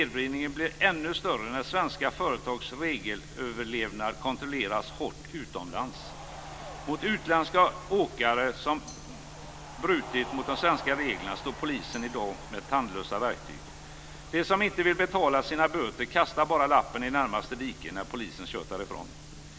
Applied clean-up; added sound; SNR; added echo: none; Tambourine + Cheering; 19 dB; none.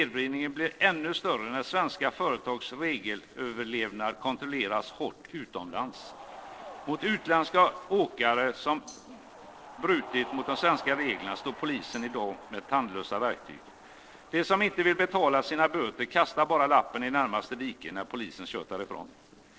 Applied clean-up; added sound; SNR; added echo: neural separator model SepFormer DNS4.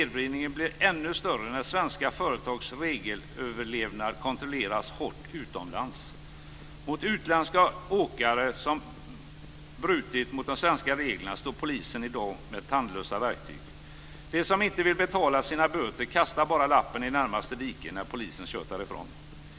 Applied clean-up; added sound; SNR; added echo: none; none; none; none.